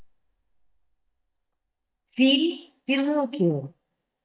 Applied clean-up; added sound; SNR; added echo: neural mask model DeepFilterNet 3.